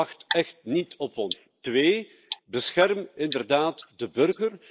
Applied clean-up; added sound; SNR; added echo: neural mask model Resemble Enhance denoiser.